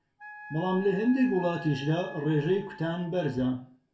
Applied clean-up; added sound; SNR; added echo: none; Wind instrument, woodwind instrument; 17 dB; reverberation time 0.3 s.